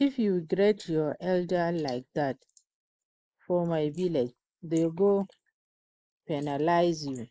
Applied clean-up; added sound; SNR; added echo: neural mask model Resemble Enhance denoiser.